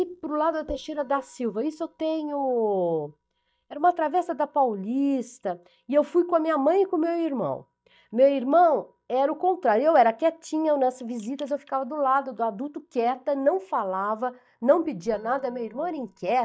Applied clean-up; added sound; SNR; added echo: neural mask model DeepFilterNet 3.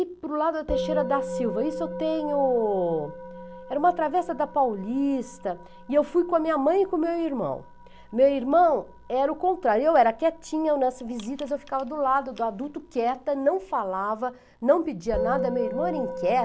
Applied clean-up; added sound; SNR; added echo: none; Musical instrument; 11 dB; none.